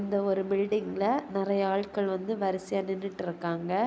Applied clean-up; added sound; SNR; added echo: none; none; none; none.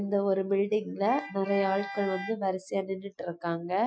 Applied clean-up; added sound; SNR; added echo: classical method Wiener filter.